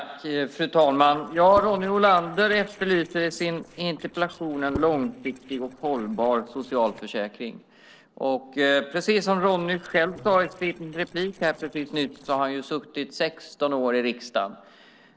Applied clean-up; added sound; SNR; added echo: neural separator model SepFormer DNS4.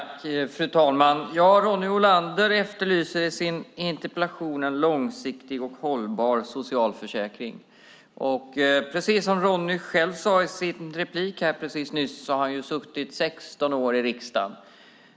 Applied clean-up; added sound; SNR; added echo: none; none; none; none.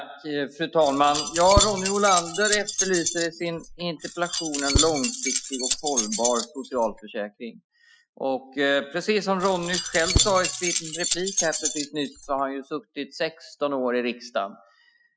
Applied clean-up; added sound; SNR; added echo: classical method Wiener filter.